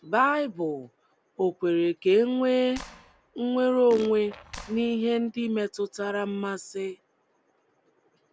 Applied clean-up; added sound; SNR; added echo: none; Fart + Clapping; 17 dB; none.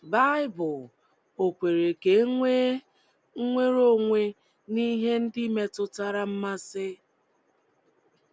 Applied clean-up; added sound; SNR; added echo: none; none; none; none.